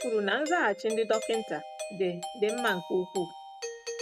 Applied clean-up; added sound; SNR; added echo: none; Doorbell; 9 dB; none.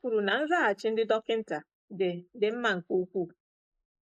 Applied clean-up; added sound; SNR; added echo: neural mask model Resemble Enhance denoiser.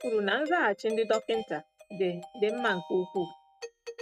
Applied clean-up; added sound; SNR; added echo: neural mask model RNNoise.